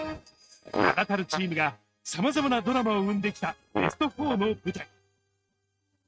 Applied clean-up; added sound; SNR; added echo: neural mask model RNNoise.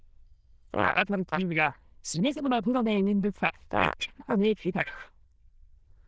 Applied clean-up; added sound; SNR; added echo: neural diffusion model UNIVERSE++.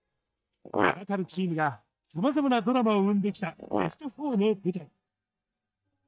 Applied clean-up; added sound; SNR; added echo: neural mask model DeepFilterNet 3.